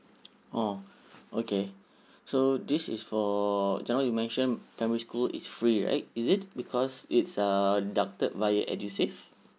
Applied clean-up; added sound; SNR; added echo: none; none; none; none.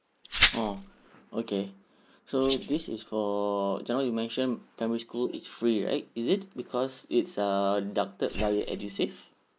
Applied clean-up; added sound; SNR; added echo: neural mask model Resemble Enhance denoiser.